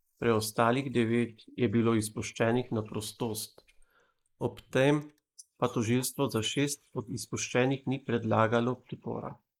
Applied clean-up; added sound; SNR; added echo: neural mask model Resemble Enhance denoiser.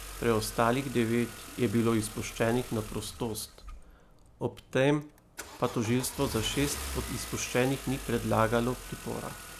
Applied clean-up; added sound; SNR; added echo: none; Engine starting / Car; 12 dB; none.